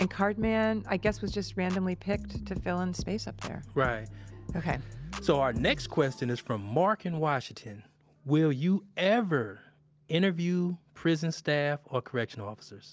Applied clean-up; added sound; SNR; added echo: none; none; none; none.